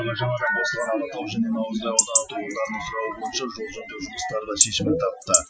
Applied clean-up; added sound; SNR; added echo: classical method Wiener filter.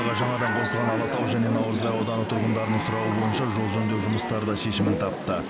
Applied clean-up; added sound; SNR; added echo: none; Chatter / Chirp, tweet / Livestock, farm animals, working animals; 1 dB; none.